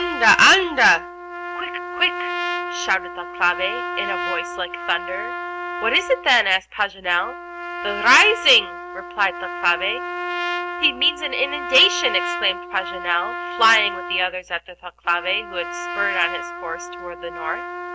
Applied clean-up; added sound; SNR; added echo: none; Trumpet; 8 dB; none.